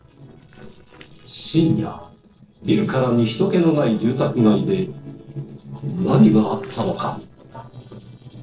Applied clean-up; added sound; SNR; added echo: neural separator model SepFormer DNS4.